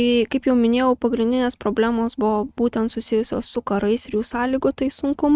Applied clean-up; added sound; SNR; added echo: neural mask model RNNoise.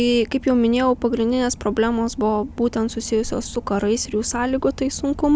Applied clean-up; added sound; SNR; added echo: none; Engine / Boat, Water vehicle; 16 dB; none.